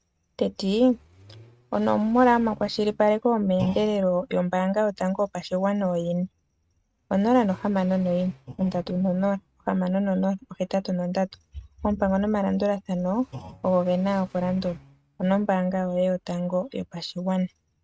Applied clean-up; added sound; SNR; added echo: neural mask model RNNoise.